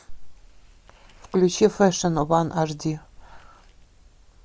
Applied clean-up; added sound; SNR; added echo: none; none; none; none.